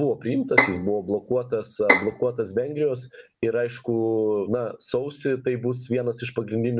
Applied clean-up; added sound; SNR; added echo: none; Bowed string instrument; 1 dB; none.